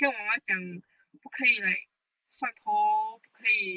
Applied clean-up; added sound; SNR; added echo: neural mask model Resemble Enhance denoiser.